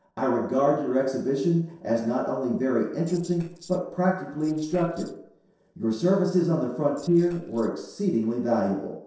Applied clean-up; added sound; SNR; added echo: neural separator model SepFormer DNS4.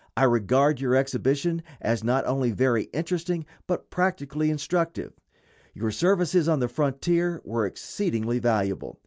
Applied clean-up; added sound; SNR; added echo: none; none; none; none.